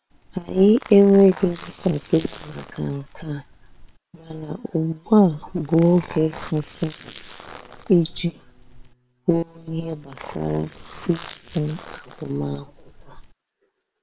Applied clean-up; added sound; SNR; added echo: neural separator model SepFormer WHAM!.